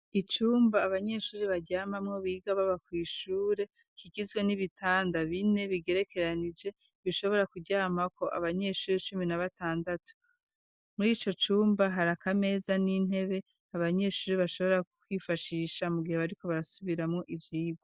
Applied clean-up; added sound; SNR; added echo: none; none; none; none.